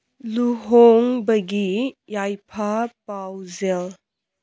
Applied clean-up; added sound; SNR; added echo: none; none; none; none.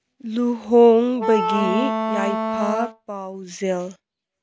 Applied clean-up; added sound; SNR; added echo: none; Wind instrument, woodwind instrument; 3 dB; none.